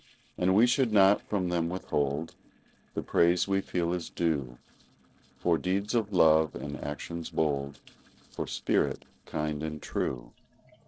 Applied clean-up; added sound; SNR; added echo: neural separator model SepFormer DNS4.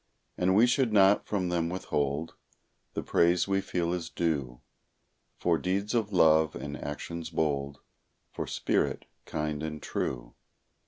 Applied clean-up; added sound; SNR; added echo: none; none; none; none.